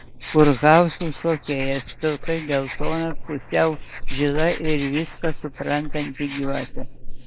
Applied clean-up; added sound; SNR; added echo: neural mask model Resemble Enhance denoiser.